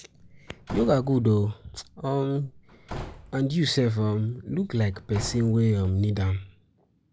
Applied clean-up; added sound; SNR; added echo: none; Slam / Wood; 17 dB; none.